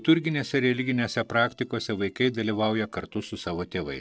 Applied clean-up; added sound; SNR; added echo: neural separator model SepFormer DNS4.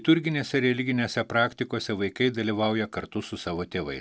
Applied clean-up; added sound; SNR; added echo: none; none; none; none.